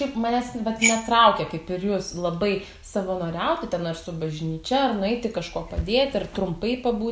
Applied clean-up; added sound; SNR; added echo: none; none; none; none.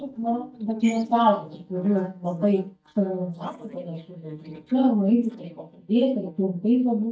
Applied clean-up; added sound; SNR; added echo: neural mask model DeepFilterNet 3.